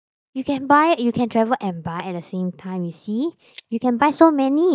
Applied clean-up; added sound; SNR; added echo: neural mask model DeepFilterNet 3.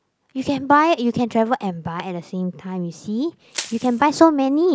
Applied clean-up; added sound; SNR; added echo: none; Crushing; 15 dB; none.